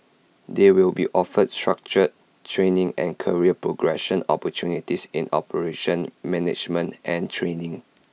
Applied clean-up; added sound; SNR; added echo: none; none; none; none.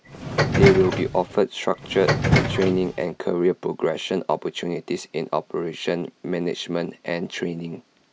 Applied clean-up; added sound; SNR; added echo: none; Subway, metro, underground; -1 dB; none.